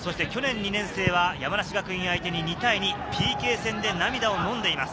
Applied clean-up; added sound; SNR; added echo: none; none; none; none.